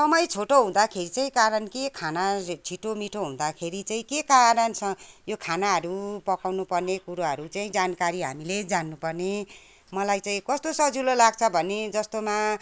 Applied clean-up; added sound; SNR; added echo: none; none; none; none.